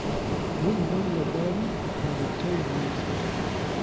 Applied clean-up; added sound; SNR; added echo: none; Ocean; -3 dB; none.